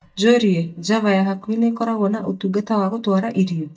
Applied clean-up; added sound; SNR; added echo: neural mask model DeepFilterNet 3.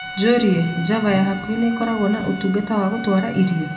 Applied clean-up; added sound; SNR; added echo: none; Trumpet; 14 dB; reverberation time 1.4 s.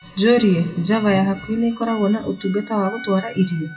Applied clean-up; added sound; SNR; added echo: classical method WPE with log-MMSE.